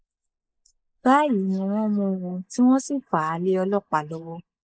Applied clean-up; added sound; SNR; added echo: neural mask model Resemble Enhance denoiser.